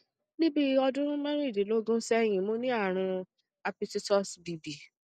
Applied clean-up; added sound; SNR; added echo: none; none; none; none.